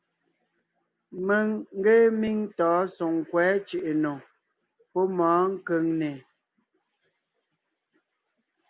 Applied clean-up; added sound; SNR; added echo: none; none; none; none.